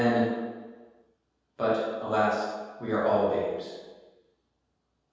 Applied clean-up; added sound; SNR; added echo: none; none; none; reverberation time 1.2 s.